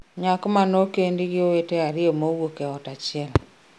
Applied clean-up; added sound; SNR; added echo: none; none; none; none.